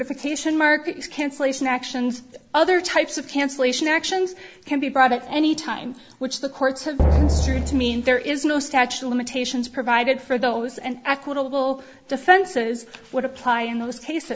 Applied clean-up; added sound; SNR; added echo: none; Drum; -1 dB; none.